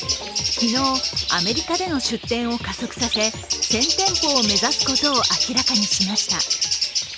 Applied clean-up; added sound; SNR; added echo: none; Bird; -2 dB; none.